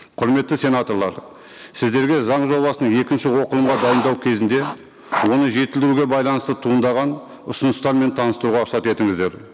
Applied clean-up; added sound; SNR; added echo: none; Writing; 7 dB; none.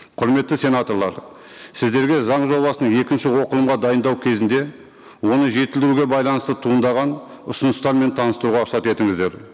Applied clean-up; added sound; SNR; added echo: none; none; none; none.